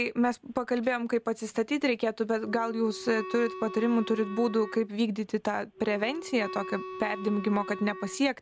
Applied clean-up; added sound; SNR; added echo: none; Wind instrument, woodwind instrument; 12 dB; none.